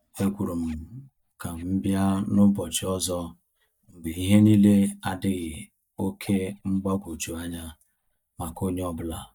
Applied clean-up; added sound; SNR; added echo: neural mask model DeepFilterNet 3.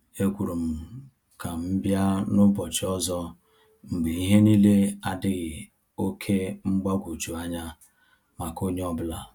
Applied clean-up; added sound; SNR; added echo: none; none; none; none.